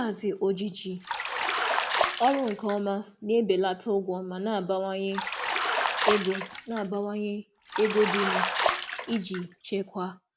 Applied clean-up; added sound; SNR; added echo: none; Bathtub (filling or washing); 1 dB; none.